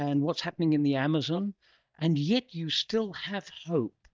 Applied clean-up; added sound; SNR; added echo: neural mask model DeepFilterNet 3.